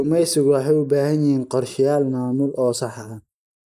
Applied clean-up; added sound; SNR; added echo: neural mask model Resemble Enhance denoiser.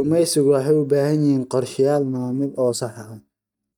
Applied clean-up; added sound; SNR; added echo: neural mask model DeepFilterNet 3.